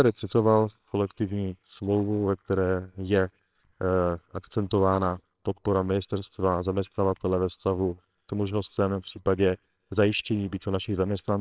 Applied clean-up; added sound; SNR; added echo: neural separator model SepFormer WHAMR!.